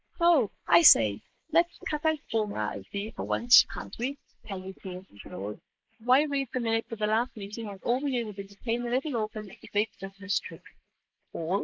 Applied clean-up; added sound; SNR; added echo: neural mask model Resemble Enhance denoiser.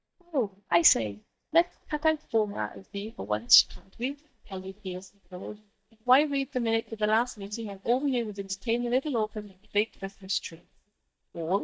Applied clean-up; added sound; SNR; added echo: neural mask model DeepFilterNet 3.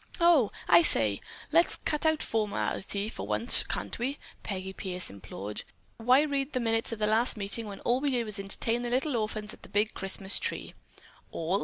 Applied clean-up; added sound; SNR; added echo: none; none; none; none.